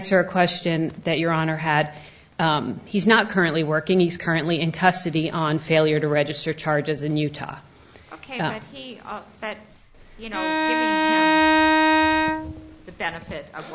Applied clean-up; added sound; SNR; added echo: none; Bowed string instrument; -3 dB; none.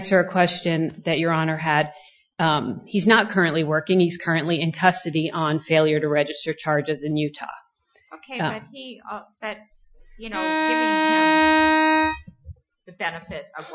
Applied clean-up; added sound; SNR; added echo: classical method Wiener filter.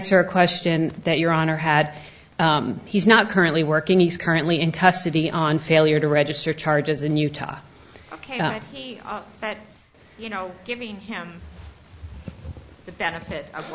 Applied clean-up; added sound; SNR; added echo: none; none; none; none.